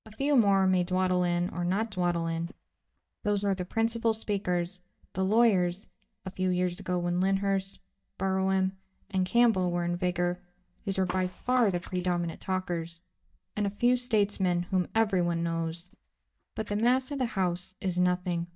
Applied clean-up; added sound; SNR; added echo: neural mask model DeepFilterNet 3.